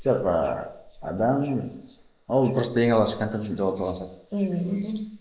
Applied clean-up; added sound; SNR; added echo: neural mask model Resemble Enhance denoiser.